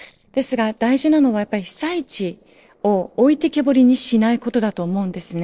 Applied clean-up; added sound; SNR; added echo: neural separator model SepFormer DNS4.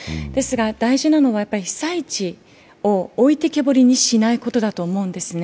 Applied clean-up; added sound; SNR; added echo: none; none; none; none.